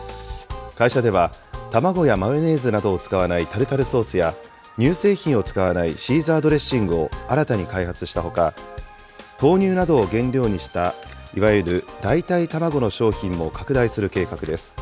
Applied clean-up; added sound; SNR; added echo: none; none; none; none.